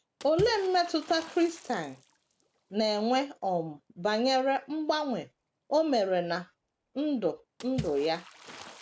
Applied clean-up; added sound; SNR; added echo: none; Water / Splash, splatter; 18 dB; none.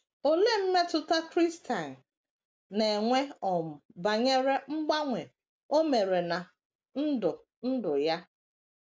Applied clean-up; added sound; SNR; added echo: none; none; none; none.